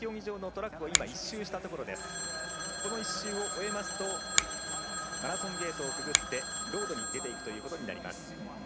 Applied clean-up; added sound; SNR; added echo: none; Telephone + Finger snapping; -3 dB; none.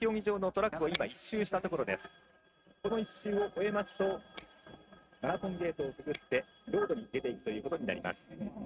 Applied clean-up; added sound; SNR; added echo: neural mask model RNNoise.